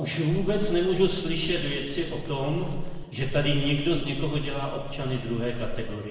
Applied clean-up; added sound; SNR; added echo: none; Livestock, farm animals, working animals; 4 dB; reverberation time 1.2 s.